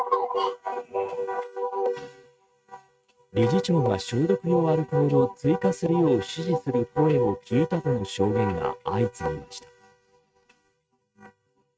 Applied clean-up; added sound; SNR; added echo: neural mask model RNNoise.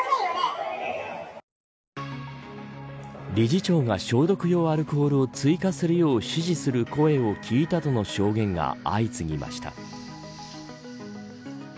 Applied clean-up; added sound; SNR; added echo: none; none; none; none.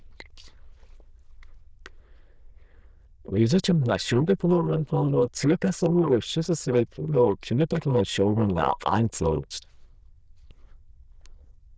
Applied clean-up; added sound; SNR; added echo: neural diffusion model UNIVERSE++.